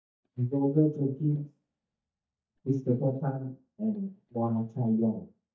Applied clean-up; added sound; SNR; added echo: neural mask model DeepFilterNet 3.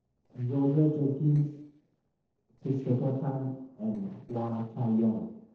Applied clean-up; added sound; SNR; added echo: neural separator model SepFormer DNS4.